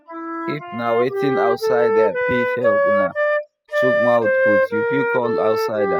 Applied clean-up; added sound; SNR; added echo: classical method spectral subtraction.